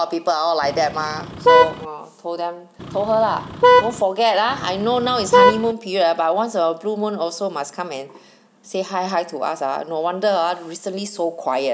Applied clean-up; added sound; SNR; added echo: none; Vehicle horn, car horn, honking; -4 dB; none.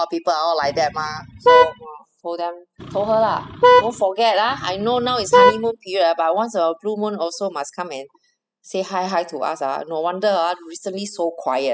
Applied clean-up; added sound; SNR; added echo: classical method spectral subtraction.